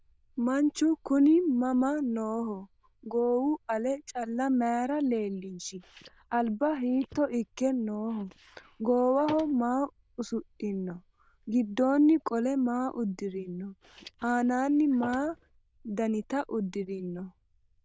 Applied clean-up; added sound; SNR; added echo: neural diffusion model UNIVERSE++.